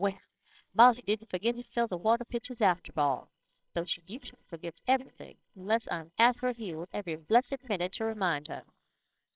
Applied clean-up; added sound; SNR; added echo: neural separator model SepFormer WHAMR!.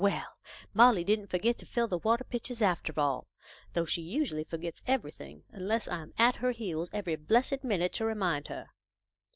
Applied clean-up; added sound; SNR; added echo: none; none; none; none.